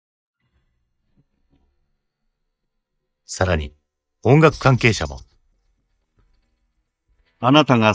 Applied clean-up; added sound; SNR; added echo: neural mask model DeepFilterNet 3.